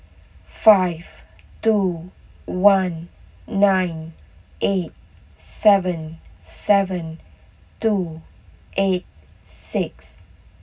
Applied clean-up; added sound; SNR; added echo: none; none; none; reverberation time 0.4 s.